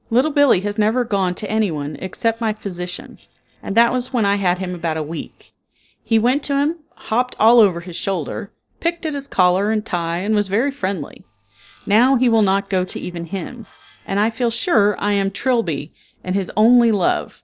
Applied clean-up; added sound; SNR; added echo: neural separator model SepFormer DNS4.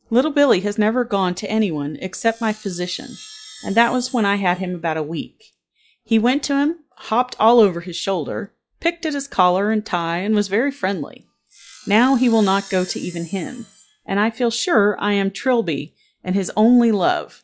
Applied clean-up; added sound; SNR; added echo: classical method log-MMSE.